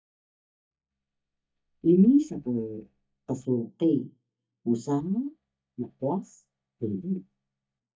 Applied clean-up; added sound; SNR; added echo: neural mask model DeepFilterNet 3.